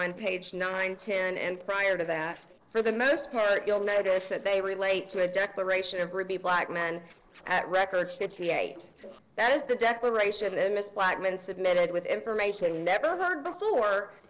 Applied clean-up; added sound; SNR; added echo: neural separator model SepFormer DNS4.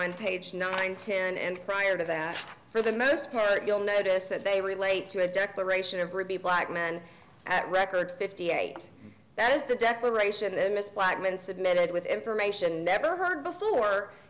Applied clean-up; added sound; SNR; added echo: none; none; none; none.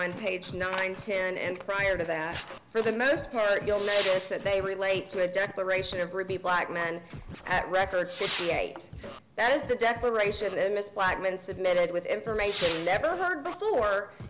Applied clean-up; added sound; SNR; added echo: none; Whoosh, swoosh, swish / Fireworks + Scratching (performance technique); 14 dB; none.